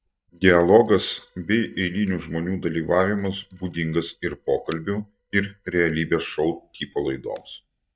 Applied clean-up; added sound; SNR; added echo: neural mask model DeepFilterNet 3.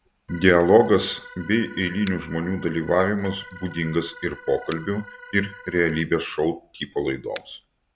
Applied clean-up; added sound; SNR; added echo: none; Camera + Organ; 20 dB; none.